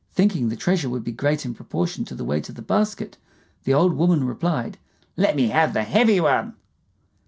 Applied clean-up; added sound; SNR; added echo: none; none; none; none.